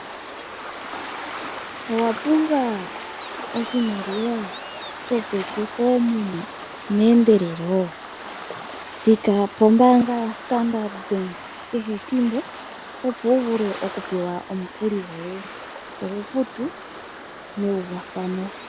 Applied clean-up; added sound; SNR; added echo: none; Waves, surf; 12 dB; none.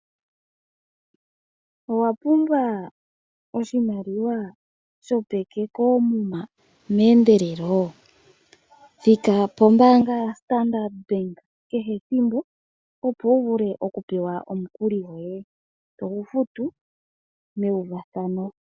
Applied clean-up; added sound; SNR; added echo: none; none; none; none.